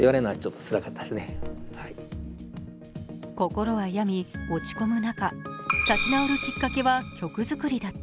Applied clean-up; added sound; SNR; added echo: none; Car; 14 dB; none.